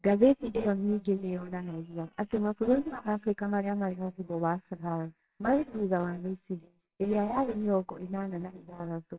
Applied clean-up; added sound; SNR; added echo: neural separator model SepFormer WHAMR!.